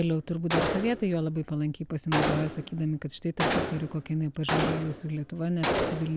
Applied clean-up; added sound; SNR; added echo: none; Gunshot, gunfire; 2 dB; none.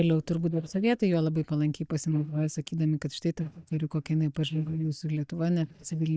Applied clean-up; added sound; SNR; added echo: neural mask model DeepFilterNet 3.